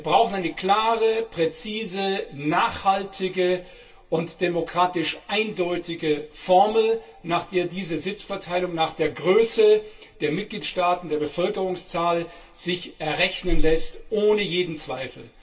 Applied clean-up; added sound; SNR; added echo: none; none; none; reverberation time 0.2 s.